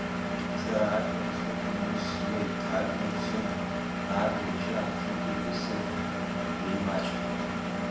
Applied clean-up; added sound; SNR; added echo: none; Engine; -4 dB; reverberation time 0.9 s.